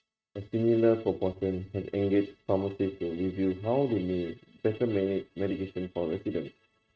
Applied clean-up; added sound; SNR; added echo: neural mask model RNNoise.